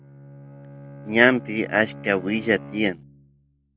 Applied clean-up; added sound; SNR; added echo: none; Bowed string instrument; 16 dB; none.